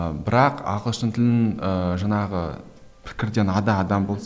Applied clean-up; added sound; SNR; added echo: none; none; none; none.